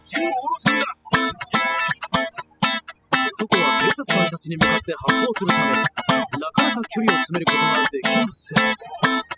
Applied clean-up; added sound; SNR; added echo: classical method spectral subtraction.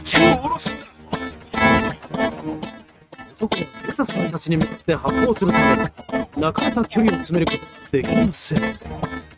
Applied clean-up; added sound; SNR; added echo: neural mask model RNNoise.